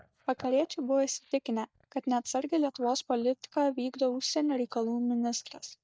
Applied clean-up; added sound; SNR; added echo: neural mask model DeepFilterNet 3.